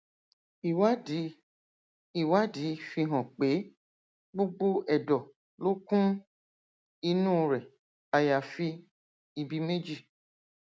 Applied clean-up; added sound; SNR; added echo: none; none; none; none.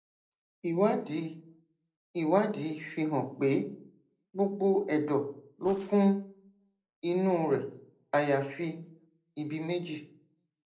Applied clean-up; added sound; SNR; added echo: neural separator model SepFormer DNS4.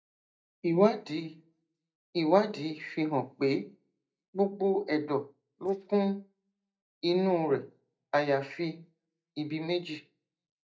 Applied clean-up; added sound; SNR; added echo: neural mask model DeepFilterNet 3.